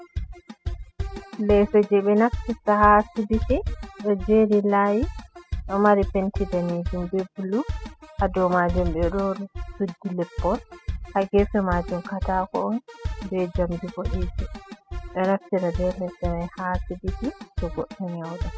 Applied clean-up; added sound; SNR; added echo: classical method spectral subtraction.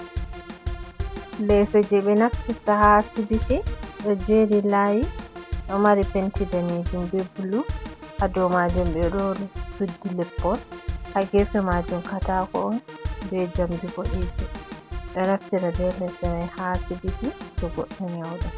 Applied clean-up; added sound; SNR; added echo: none; Drum kit; 8 dB; none.